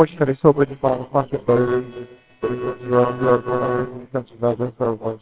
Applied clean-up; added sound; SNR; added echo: neural separator model SepFormer WHAMR!.